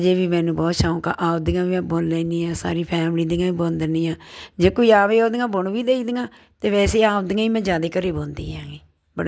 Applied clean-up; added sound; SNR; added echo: none; none; none; none.